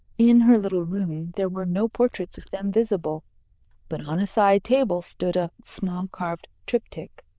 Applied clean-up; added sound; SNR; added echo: neural diffusion model UNIVERSE++.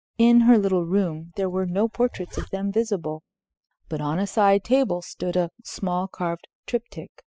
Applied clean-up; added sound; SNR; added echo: classical method spectral subtraction.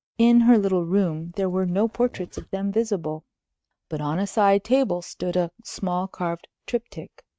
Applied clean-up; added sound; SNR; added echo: neural mask model RNNoise.